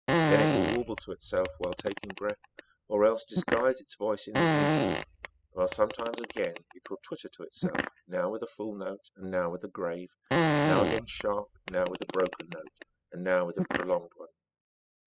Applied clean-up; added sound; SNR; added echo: classical method spectral subtraction.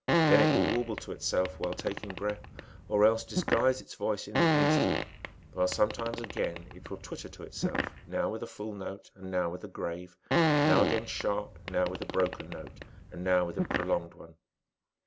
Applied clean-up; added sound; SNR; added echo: none; Fart; -1 dB; none.